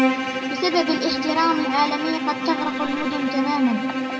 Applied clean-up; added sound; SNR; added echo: none; Bowed string instrument; 1 dB; reverberation time 1.6 s.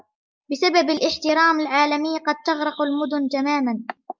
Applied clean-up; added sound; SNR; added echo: none; none; none; none.